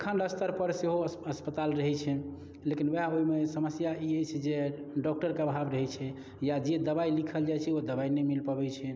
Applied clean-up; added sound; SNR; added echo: none; none; none; none.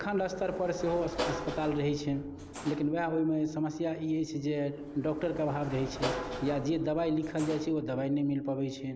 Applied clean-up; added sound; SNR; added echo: none; Sliding door / Slam; 11 dB; none.